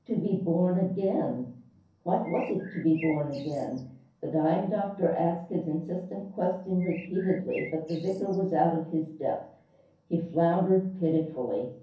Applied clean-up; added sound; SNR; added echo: none; Bird; 18 dB; reverberation time 0.6 s.